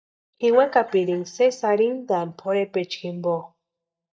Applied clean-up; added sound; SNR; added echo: neural mask model DeepFilterNet 3.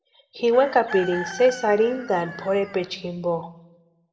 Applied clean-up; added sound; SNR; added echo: none; Chicken, rooster; 13 dB; reverberation time 0.9 s.